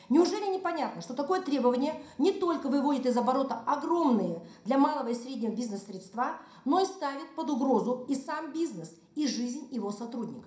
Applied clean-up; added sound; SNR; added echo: none; none; none; reverberation time 0.5 s.